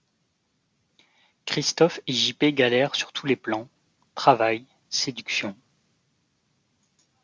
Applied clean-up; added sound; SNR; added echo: none; none; none; none.